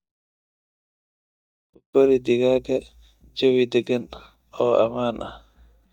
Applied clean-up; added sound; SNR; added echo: neural mask model DeepFilterNet 3.